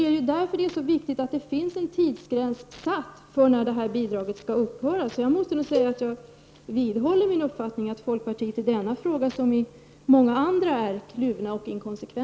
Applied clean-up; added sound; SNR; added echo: none; Cowbell; 9 dB; none.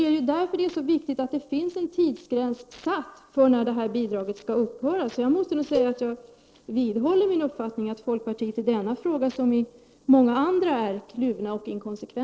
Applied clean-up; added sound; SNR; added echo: neural separator model SepFormer DNS4.